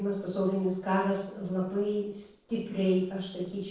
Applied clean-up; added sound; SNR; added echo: neural separator model SepFormer DNS4.